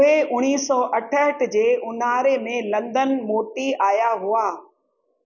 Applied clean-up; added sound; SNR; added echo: none; none; none; none.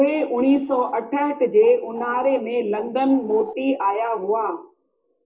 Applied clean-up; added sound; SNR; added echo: neural separator model SepFormer DNS4.